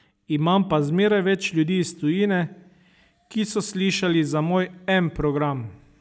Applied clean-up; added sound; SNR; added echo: none; none; none; none.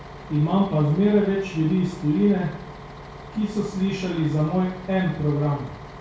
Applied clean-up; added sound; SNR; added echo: none; Bus; 16 dB; reverberation time 0.6 s.